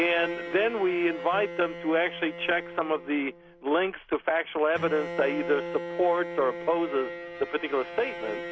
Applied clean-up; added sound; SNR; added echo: none; Bowed string instrument; 10 dB; none.